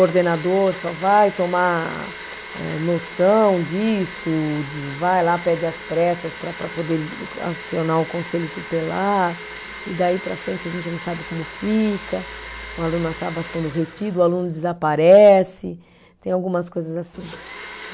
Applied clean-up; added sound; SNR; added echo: none; Domestic sounds, home sounds; 15 dB; none.